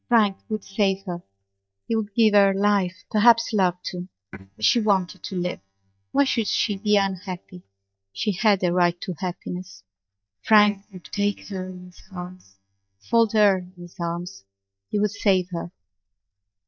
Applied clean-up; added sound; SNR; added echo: neural mask model DeepFilterNet 3.